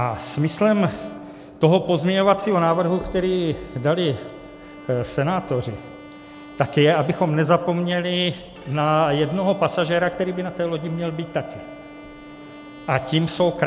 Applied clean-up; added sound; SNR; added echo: none; Bowed string instrument; 20 dB; none.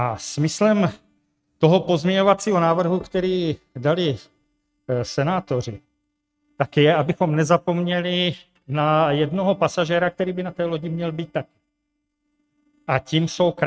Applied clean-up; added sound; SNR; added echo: neural mask model RNNoise.